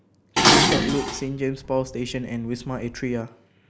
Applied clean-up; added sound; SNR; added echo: none; Dishes, pots, and pans; -4 dB; none.